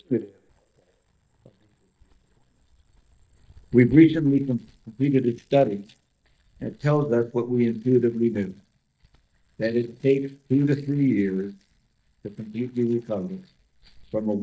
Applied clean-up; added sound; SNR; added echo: neural mask model DeepFilterNet 3.